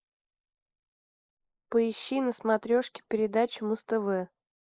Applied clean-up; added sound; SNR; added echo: neural mask model Resemble Enhance denoiser.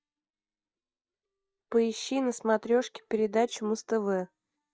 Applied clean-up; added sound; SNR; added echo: neural mask model DeepFilterNet 3.